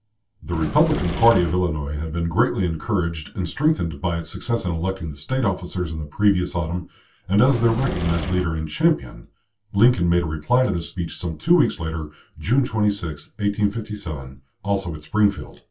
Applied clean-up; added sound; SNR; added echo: none; Engine / Mechanisms; 6 dB; reverberation time 0.2 s.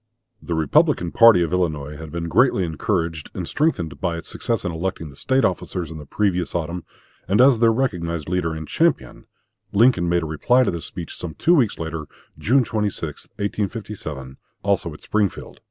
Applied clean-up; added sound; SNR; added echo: none; none; none; none.